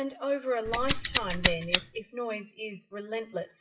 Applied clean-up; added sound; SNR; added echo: classical method WPE with log-MMSE.